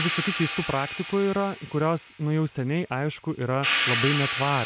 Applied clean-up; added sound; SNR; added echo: none; Hi-hat; 2 dB; none.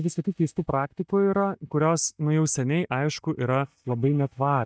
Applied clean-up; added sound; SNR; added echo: neural mask model DeepFilterNet 3.